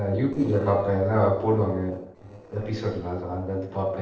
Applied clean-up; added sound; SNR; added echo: neural separator model SepFormer DNS4.